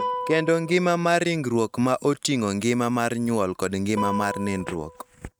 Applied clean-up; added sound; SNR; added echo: neural mask model RNNoise.